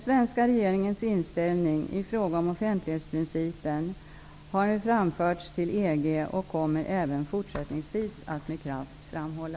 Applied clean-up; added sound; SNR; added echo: none; none; none; none.